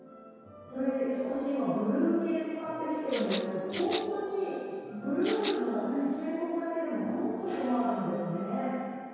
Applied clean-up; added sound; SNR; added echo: none; Rattle (instrument); 1 dB; reverberation time 2.0 s.